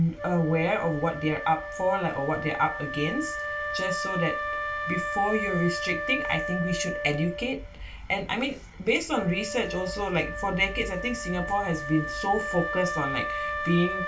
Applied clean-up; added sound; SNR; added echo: none; Wind instrument, woodwind instrument; 5 dB; reverberation time 0.2 s.